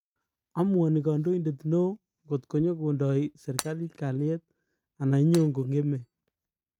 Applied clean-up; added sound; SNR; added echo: neural mask model RNNoise.